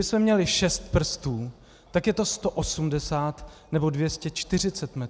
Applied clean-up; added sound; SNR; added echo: none; none; none; none.